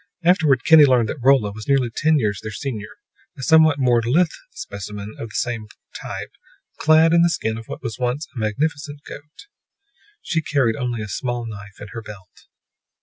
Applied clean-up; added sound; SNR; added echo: none; none; none; none.